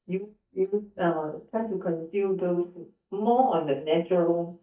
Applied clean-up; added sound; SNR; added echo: neural mask model DeepFilterNet 3.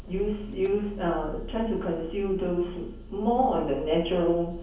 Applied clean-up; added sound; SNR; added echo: none; Idling / Engine starting / Door / Car; 12 dB; reverberation time 0.7 s.